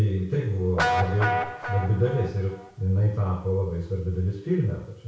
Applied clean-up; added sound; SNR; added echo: none; Guitar; 7 dB; reverberation time 0.6 s.